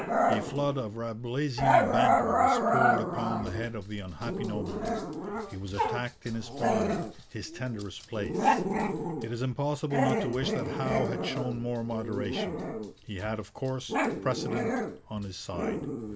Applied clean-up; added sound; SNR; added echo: none; Growling; -4 dB; none.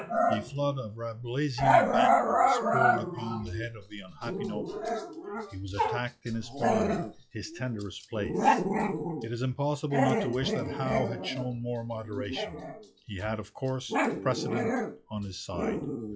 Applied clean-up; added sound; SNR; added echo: classical method log-MMSE.